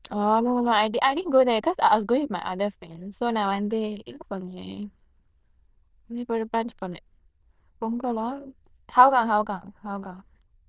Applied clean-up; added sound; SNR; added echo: neural diffusion model UNIVERSE++.